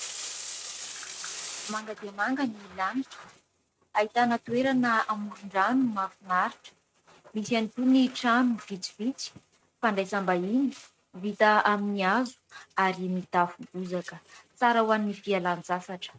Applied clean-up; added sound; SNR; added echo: neural mask model RNNoise.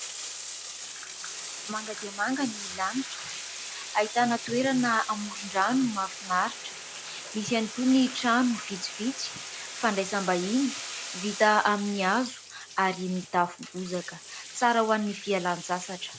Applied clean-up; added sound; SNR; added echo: none; Bathtub (filling or washing); 11 dB; none.